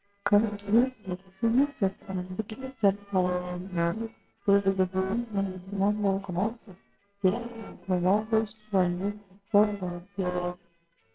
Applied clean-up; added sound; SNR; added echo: neural separator model SepFormer WHAMR!.